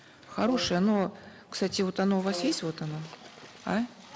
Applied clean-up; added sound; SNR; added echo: none; Brass instrument; 15 dB; none.